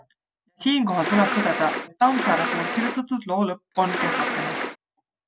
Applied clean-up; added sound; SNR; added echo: none; Insect; 2 dB; none.